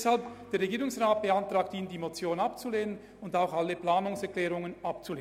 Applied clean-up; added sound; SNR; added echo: none; none; none; none.